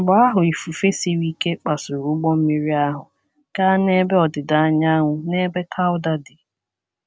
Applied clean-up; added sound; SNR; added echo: none; none; none; none.